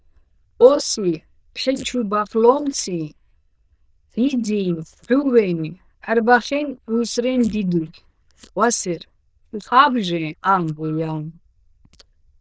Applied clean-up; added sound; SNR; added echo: neural diffusion model UNIVERSE++.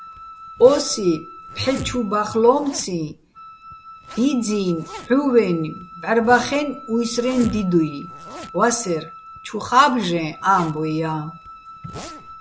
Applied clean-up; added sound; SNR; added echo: none; Wind instrument, woodwind instrument + Zipper (clothing); 16 dB; none.